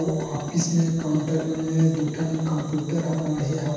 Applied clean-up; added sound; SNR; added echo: none; Idling; 14 dB; reverberation time 1.1 s.